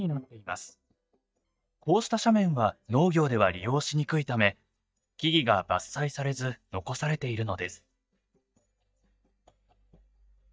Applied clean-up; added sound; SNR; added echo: neural mask model DeepFilterNet 3.